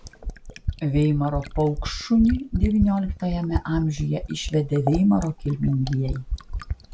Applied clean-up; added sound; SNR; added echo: none; Fill (with liquid); 7 dB; none.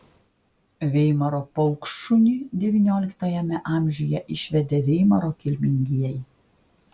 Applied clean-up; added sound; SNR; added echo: none; none; none; none.